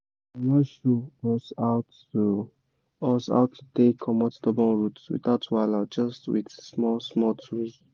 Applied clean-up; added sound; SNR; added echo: none; none; none; none.